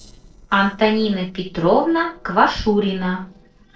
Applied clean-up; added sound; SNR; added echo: neural separator model SepFormer DNS4.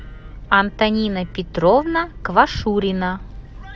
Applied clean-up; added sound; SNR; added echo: none; none; none; none.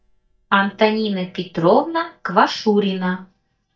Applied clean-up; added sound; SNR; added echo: neural mask model DeepFilterNet 3.